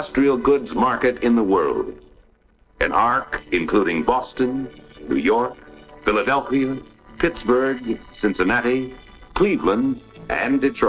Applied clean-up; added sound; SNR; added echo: neural separator model SepFormer DNS4.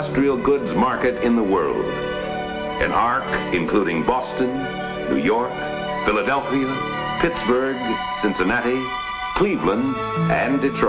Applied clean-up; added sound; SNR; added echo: none; Brass instrument; 19 dB; reverberation time 1.1 s.